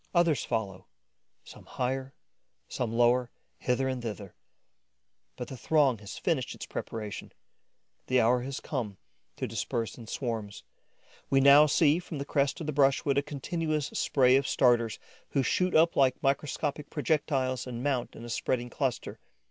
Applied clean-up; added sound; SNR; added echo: none; none; none; none.